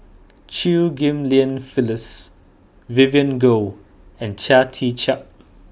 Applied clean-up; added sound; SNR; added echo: none; none; none; none.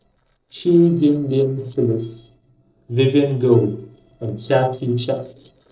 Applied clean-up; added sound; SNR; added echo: neural separator model SepFormer DNS4.